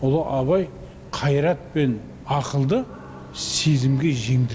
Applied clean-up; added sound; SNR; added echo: none; Bus; 19 dB; none.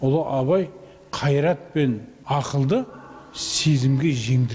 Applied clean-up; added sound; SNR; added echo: none; none; none; none.